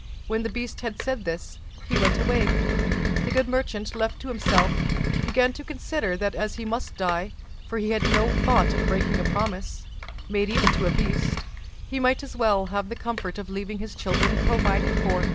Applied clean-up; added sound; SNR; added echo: none; Engine; -2 dB; none.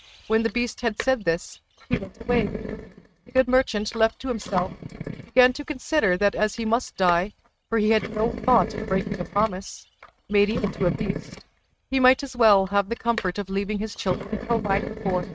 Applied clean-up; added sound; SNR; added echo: neural mask model RNNoise.